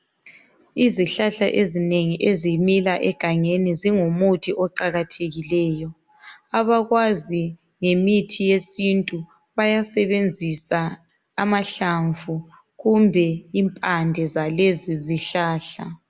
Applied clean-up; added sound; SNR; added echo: none; none; none; none.